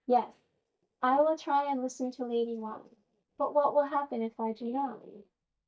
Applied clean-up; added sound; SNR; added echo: neural mask model DeepFilterNet 3.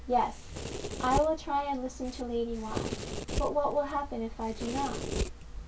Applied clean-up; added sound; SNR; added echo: none; Domestic sounds, home sounds; 5 dB; reverberation time 0.2 s.